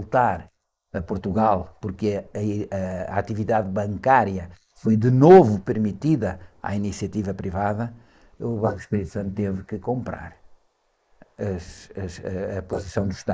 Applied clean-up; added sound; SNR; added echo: neural mask model Resemble Enhance denoiser.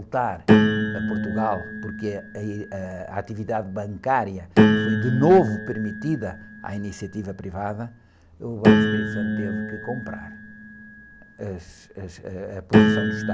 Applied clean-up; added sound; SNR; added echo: none; Piano; -3 dB; none.